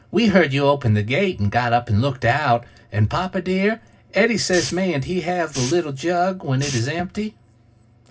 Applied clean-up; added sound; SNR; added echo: none; Hiss; 14 dB; reverberation time 0.4 s.